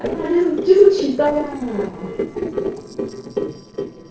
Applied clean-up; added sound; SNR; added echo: neural separator model SepFormer DNS4.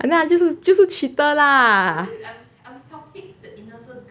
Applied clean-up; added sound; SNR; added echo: none; none; none; none.